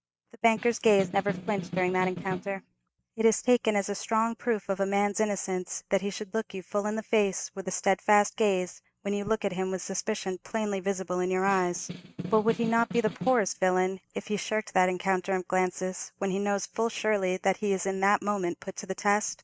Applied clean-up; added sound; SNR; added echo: neural mask model RNNoise.